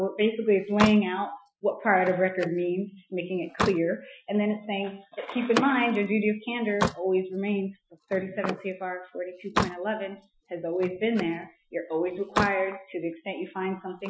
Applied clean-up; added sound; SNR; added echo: classical method Wiener filter.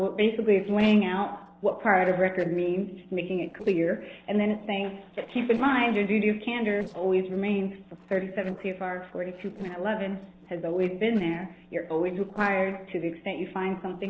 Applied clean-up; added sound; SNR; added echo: neural separator model SepFormer DNS4.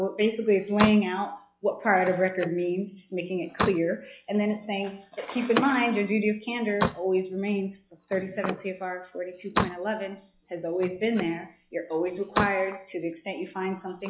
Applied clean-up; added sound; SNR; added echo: classical method log-MMSE.